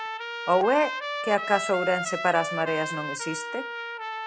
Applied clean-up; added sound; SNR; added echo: none; Trumpet; 6 dB; none.